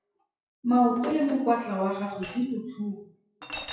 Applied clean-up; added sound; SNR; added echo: classical method WPE with log-MMSE.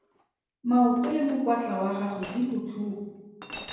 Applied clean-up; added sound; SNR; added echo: none; Chink, clink; 17 dB; reverberation time 1.0 s.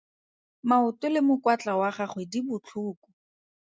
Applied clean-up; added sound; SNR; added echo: none; none; none; none.